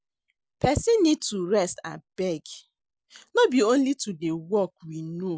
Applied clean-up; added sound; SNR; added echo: none; none; none; none.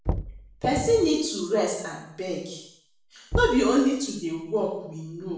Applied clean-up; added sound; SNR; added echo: none; Knock; 9 dB; reverberation time 0.7 s.